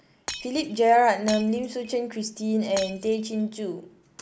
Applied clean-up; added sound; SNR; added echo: none; Shatter; 15 dB; none.